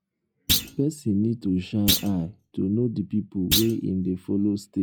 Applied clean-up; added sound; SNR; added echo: classical method log-MMSE.